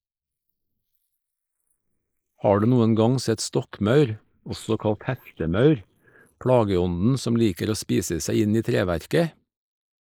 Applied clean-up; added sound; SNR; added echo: neural mask model Resemble Enhance denoiser.